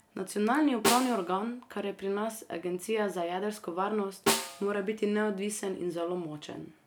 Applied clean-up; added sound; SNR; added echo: none; Snare drum; 5 dB; none.